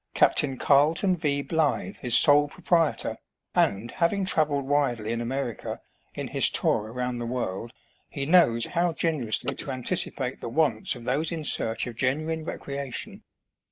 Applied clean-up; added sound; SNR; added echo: neural mask model Resemble Enhance denoiser.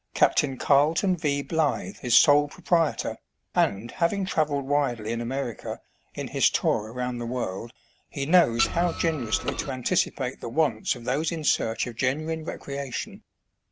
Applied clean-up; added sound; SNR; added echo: none; Printer; 6 dB; none.